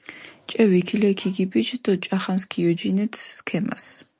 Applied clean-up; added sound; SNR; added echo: none; none; none; none.